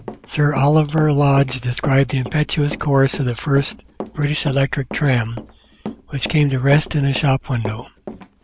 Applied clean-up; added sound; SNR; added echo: none; Run; 15 dB; none.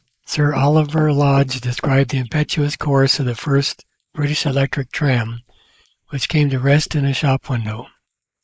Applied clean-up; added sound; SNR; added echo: neural mask model Resemble Enhance denoiser.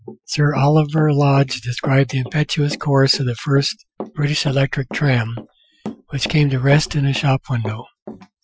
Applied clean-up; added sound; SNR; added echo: classical method Wiener filter.